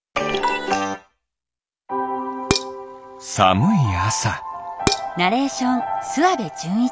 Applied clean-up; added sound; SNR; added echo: none; Dishes, pots, and pans; 5 dB; none.